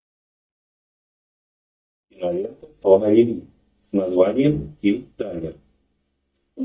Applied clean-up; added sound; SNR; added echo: neural mask model DeepFilterNet 3.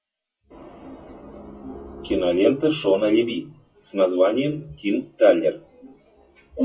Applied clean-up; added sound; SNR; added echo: classical method WPE with log-MMSE.